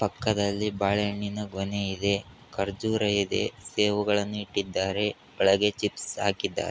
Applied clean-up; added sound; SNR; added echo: none; none; none; none.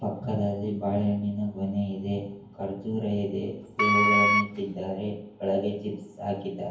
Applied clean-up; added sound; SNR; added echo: none; Wind instrument, woodwind instrument; -5 dB; reverberation time 0.9 s.